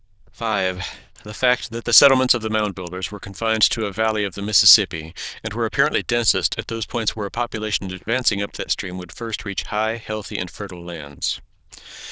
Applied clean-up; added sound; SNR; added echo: neural diffusion model UNIVERSE++.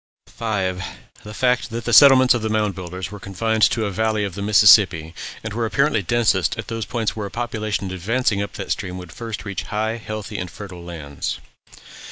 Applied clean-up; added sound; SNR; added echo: none; none; none; none.